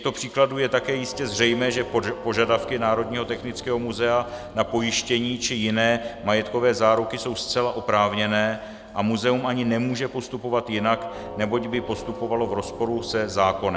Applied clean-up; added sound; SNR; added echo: none; Doorbell; 16 dB; none.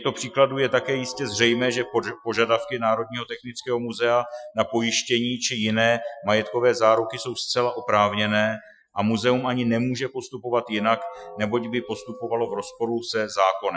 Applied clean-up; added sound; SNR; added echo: classical method Wiener filter.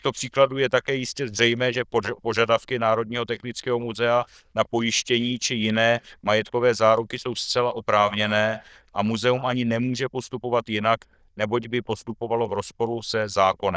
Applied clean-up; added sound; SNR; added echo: neural diffusion model UNIVERSE++.